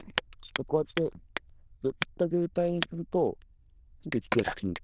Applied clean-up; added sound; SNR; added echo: neural diffusion model UNIVERSE++.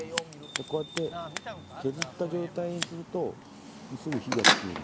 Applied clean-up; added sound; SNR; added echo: none; Scissors; -2 dB; none.